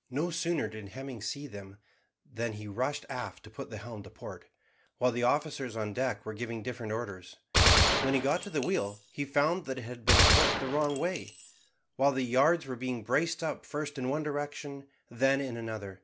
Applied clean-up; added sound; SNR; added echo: none; Gunshot, gunfire; -4 dB; none.